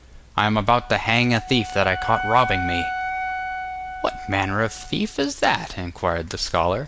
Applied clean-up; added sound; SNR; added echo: none; Wind instrument, woodwind instrument; 9 dB; none.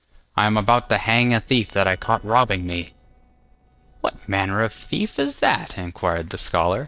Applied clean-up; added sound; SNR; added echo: neural separator model SepFormer DNS4.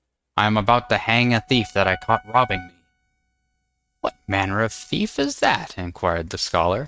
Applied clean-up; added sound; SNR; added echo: neural mask model RNNoise.